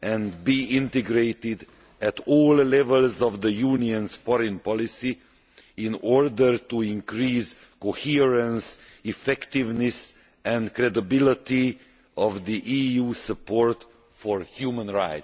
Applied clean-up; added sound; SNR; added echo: none; none; none; none.